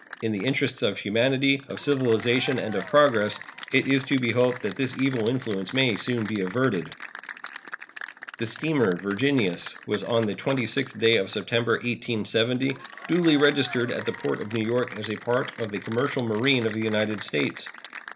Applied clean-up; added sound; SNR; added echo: none; Applause / Cheering; 15 dB; none.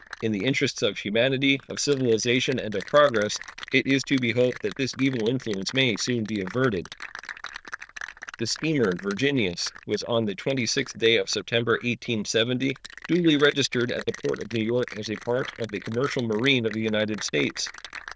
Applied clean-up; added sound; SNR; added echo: neural diffusion model UNIVERSE++.